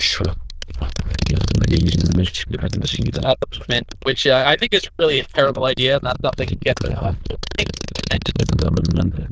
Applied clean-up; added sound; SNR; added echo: neural diffusion model UNIVERSE++.